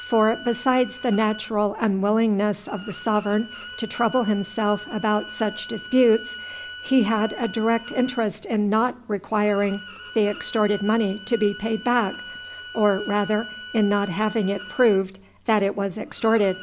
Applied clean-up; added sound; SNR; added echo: none; Bowed string instrument; 15 dB; none.